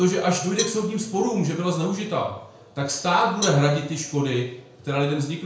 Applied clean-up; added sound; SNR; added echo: none; Cowbell; 12 dB; reverberation time 0.5 s.